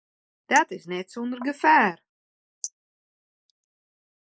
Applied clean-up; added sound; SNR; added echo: neural mask model Resemble Enhance denoiser.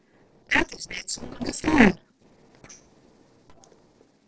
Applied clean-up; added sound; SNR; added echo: neural separator model SepFormer DNS4.